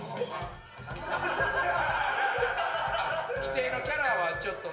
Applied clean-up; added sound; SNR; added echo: none; Cowbell; 13 dB; reverberation time 0.8 s.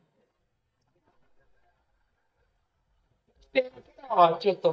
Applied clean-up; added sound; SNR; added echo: neural mask model DeepFilterNet 3.